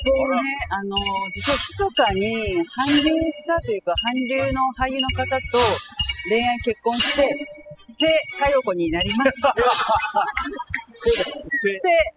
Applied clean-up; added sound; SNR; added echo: classical method spectral subtraction.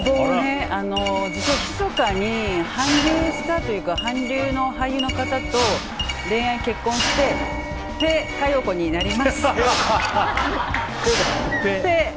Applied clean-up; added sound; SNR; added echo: none; Mechanisms; 7 dB; none.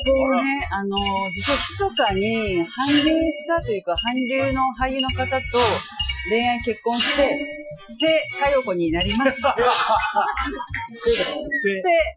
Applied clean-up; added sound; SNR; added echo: classical method Wiener filter.